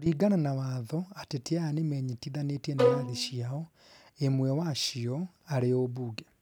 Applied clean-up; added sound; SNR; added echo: none; Bowed string instrument; -2 dB; none.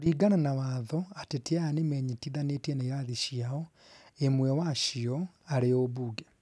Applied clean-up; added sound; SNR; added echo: none; none; none; none.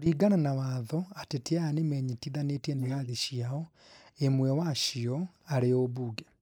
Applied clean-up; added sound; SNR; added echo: neural mask model Resemble Enhance denoiser.